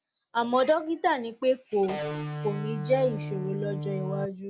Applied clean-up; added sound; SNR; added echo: none; Electric guitar; 5 dB; none.